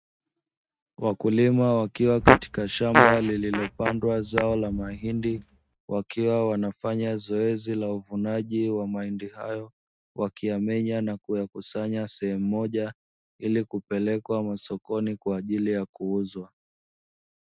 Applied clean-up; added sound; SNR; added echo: neural mask model RNNoise.